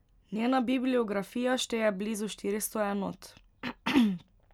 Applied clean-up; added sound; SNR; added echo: none; none; none; none.